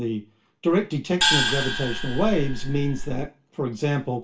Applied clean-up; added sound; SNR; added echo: none; Gong; -1 dB; reverberation time 0.3 s.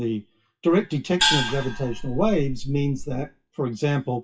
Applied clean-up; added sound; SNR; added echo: classical method WPE with log-MMSE.